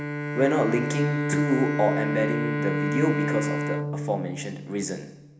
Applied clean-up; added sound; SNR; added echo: none; Bowed string instrument; 1 dB; reverberation time 1.0 s.